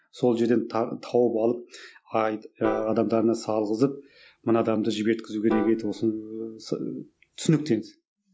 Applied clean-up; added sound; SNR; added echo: none; Piano; 13 dB; none.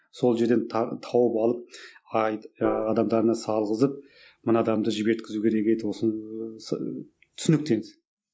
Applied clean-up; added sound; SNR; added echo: neural mask model Resemble Enhance denoiser.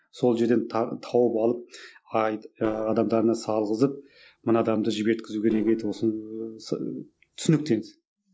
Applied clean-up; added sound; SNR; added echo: neural separator model SepFormer DNS4.